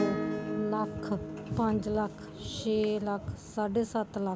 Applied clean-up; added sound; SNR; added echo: none; Acoustic guitar / Strum; 7 dB; none.